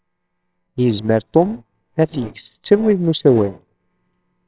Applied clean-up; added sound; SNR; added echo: neural separator model SepFormer WHAMR!.